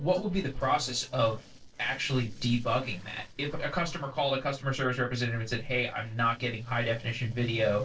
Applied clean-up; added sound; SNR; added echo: neural separator model SepFormer DNS4.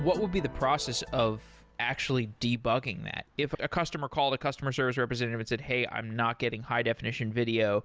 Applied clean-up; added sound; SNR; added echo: none; none; none; none.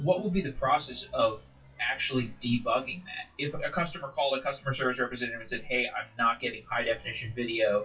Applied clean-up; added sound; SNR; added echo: classical method WPE with log-MMSE.